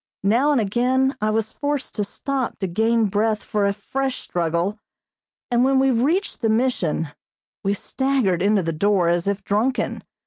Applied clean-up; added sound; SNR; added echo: none; none; none; none.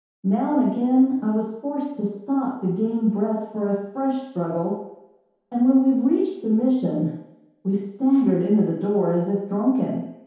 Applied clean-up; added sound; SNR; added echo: none; none; none; reverberation time 0.8 s.